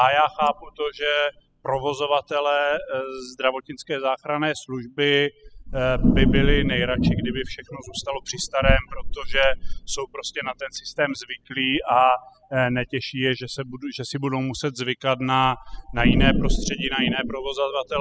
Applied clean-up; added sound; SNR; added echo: classical method spectral subtraction.